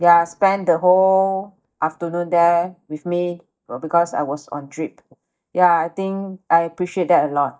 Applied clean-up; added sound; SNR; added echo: neural mask model DeepFilterNet 3.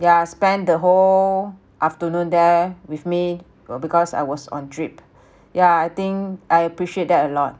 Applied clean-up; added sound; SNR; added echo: none; none; none; none.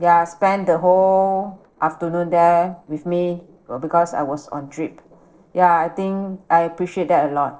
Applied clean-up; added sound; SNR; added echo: neural separator model SepFormer DNS4.